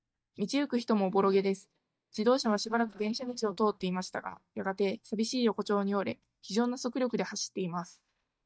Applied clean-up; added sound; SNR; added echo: neural mask model DeepFilterNet 3.